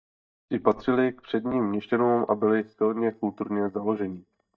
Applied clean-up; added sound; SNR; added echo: neural mask model DeepFilterNet 3.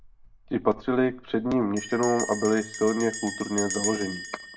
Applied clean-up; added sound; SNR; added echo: none; Bell; 10 dB; reverberation time 0.4 s.